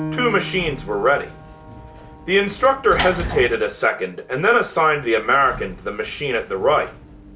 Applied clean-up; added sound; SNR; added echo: none; Piano + Sliding door / Slam; 12 dB; none.